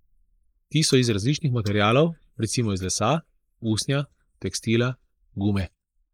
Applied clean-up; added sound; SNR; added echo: neural mask model Resemble Enhance denoiser.